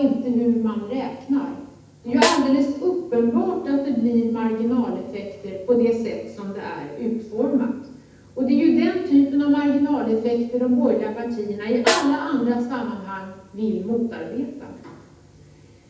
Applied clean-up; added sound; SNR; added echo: none; Snare drum; 6 dB; reverberation time 0.9 s.